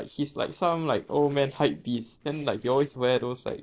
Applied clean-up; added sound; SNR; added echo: neural separator model SepFormer DNS4.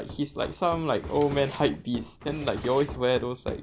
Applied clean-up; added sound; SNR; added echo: none; Run + Drawer open or close; 12 dB; none.